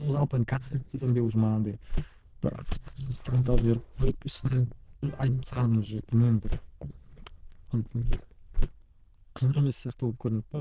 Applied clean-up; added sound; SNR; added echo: neural diffusion model UNIVERSE++.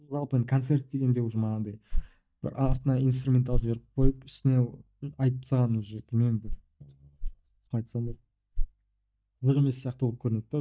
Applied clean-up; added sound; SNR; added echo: neural mask model DeepFilterNet 3.